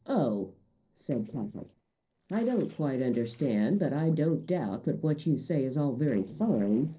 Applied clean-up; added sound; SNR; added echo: neural separator model SepFormer DNS4.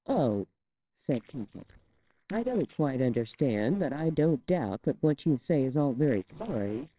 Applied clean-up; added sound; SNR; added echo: neural separator model SepFormer WHAMR!.